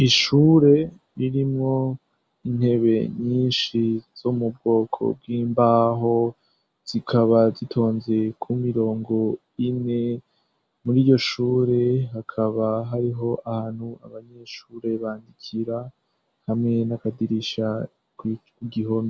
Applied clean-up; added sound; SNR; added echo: none; none; none; none.